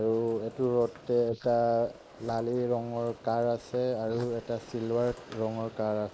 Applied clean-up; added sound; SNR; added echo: neural mask model Resemble Enhance denoiser.